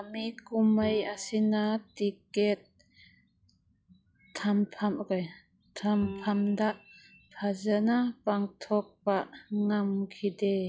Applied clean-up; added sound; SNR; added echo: classical method log-MMSE.